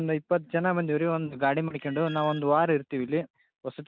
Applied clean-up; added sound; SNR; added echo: neural mask model RNNoise.